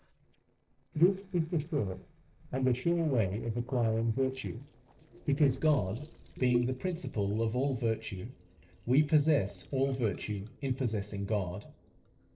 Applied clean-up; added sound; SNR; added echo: neural separator model SepFormer DNS4.